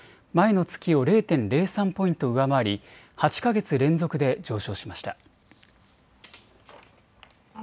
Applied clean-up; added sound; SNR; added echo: none; none; none; none.